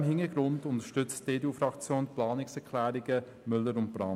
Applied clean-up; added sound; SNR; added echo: none; none; none; none.